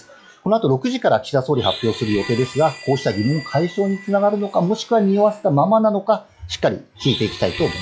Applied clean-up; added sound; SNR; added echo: classical method log-MMSE.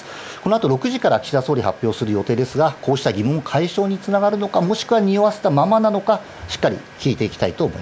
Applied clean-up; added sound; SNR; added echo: none; none; none; none.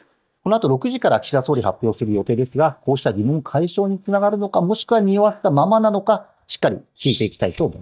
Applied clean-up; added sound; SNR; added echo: neural mask model DeepFilterNet 3.